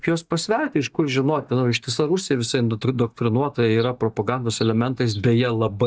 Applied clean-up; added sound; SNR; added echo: neural mask model DeepFilterNet 3.